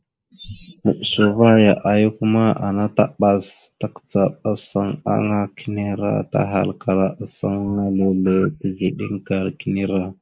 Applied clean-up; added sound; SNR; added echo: neural mask model Resemble Enhance denoiser.